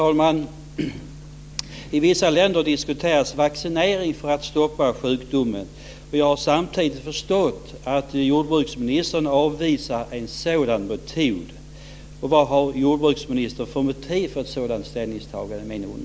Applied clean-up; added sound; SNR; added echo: none; none; none; none.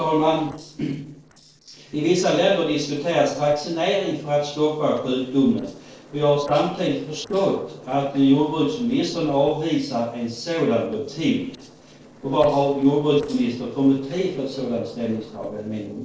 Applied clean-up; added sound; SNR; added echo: neural separator model SepFormer DNS4.